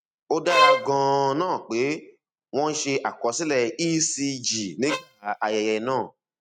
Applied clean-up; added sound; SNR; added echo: neural mask model RNNoise.